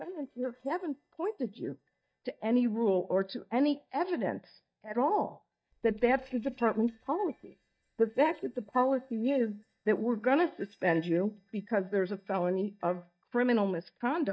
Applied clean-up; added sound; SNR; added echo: neural mask model DeepFilterNet 3.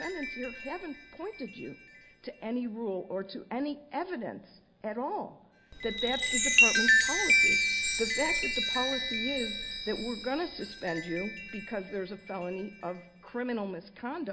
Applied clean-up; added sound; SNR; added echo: none; Chime; -4 dB; none.